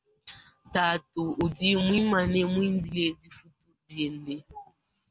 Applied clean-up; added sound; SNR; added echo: none; none; none; none.